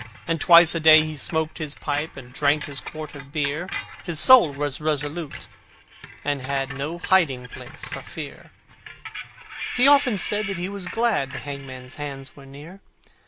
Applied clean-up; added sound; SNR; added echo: none; Screech; 13 dB; none.